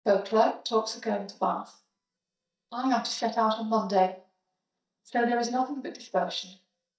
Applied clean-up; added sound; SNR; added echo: neural mask model DeepFilterNet 3.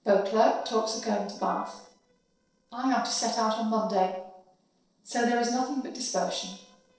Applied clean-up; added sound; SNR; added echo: neural separator model SepFormer DNS4.